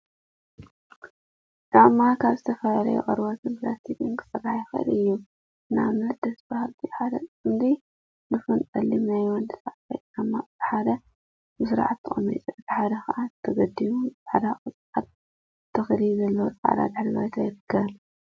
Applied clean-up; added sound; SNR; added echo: none; none; none; none.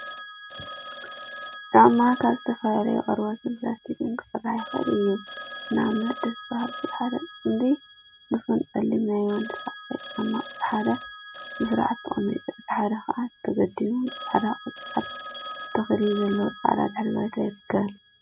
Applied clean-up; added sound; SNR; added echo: none; Telephone; 9 dB; none.